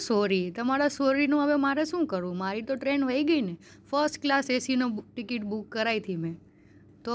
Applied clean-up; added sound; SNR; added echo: none; none; none; none.